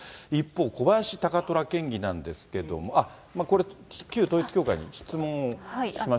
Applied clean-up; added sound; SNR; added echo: none; none; none; none.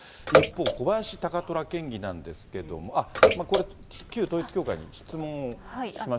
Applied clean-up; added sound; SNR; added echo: none; Bathtub (filling or washing) / Water / Splash, splatter; -2 dB; none.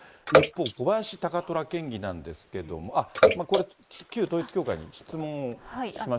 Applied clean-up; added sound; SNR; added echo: neural mask model Resemble Enhance denoiser.